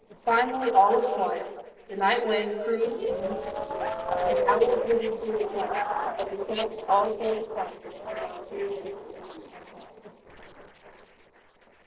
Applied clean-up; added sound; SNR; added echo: neural separator model SepFormer DNS4.